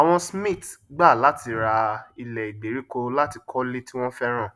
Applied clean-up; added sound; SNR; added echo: none; none; none; none.